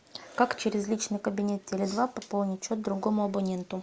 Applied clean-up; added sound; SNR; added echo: none; none; none; none.